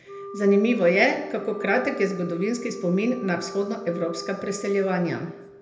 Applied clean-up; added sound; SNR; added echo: none; Wind instrument, woodwind instrument; 14 dB; reverberation time 0.8 s.